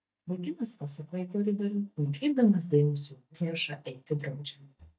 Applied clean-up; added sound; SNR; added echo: neural mask model DeepFilterNet 3.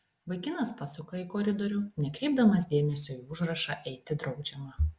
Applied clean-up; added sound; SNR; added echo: none; none; none; none.